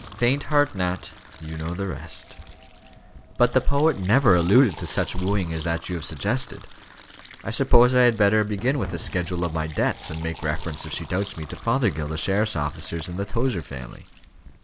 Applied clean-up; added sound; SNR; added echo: none; Fireworks + Fill (with liquid); 18 dB; none.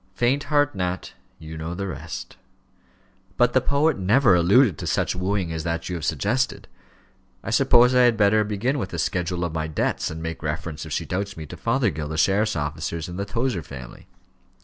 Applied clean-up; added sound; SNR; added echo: none; none; none; none.